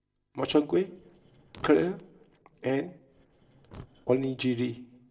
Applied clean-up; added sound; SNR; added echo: neural separator model SepFormer DNS4.